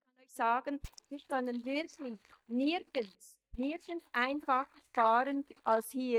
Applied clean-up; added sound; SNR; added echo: neural mask model DeepFilterNet 3.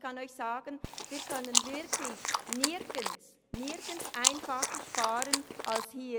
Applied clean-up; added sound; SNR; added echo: none; Chewing, mastication; -4 dB; none.